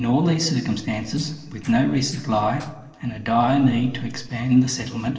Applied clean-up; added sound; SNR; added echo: neural separator model SepFormer DNS4.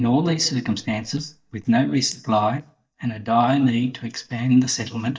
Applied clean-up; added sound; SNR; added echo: neural mask model DeepFilterNet 3.